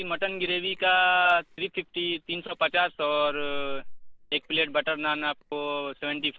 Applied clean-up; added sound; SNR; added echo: none; Chewing, mastication; 13 dB; none.